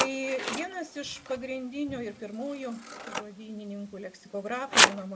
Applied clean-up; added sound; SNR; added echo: none; Scissors; -4 dB; reverberation time 1.3 s.